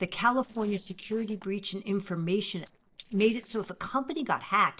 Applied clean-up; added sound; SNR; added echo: neural separator model SepFormer DNS4.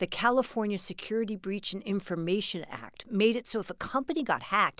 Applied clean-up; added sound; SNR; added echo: none; none; none; none.